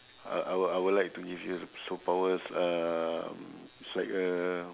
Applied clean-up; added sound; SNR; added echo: none; none; none; none.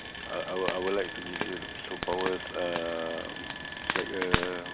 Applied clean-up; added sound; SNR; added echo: none; Frying (food); 1 dB; none.